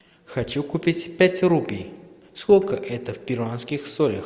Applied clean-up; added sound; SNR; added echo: none; none; none; none.